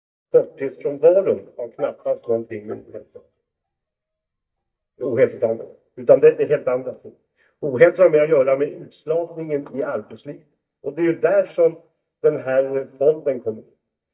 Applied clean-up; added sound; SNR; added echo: neural mask model DeepFilterNet 3.